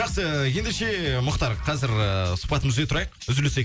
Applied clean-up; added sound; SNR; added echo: none; none; none; none.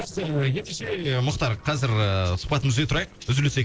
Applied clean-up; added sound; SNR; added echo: neural separator model SepFormer DNS4.